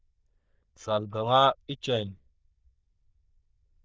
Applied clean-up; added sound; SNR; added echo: neural diffusion model UNIVERSE++.